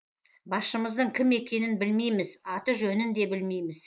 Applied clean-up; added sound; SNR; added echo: neural mask model Resemble Enhance denoiser.